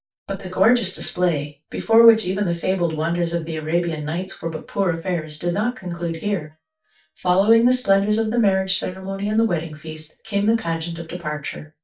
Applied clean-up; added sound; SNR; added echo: neural mask model DeepFilterNet 3.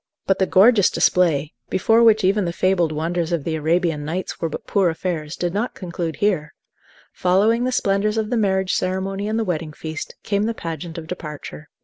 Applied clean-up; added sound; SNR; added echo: none; none; none; none.